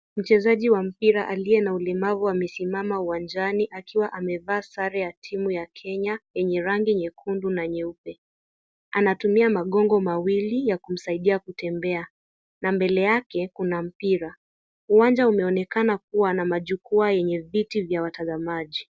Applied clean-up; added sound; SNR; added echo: none; none; none; none.